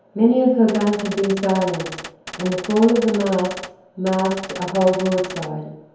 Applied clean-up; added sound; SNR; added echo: none; Gunshot, gunfire; 14 dB; reverberation time 0.9 s.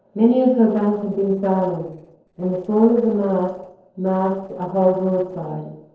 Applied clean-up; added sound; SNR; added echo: neural separator model SepFormer DNS4.